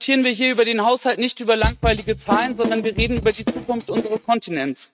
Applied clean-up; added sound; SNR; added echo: neural mask model RNNoise.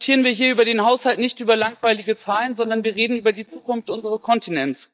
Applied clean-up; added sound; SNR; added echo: neural mask model DeepFilterNet 3.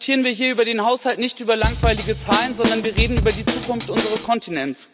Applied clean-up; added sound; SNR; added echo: none; Drum kit; 1 dB; none.